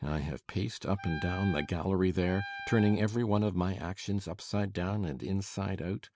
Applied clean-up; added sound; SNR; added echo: none; Wind instrument, woodwind instrument; 13 dB; none.